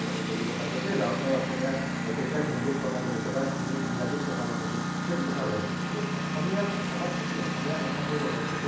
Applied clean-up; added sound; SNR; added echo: none; Engine; -2 dB; reverberation time 0.9 s.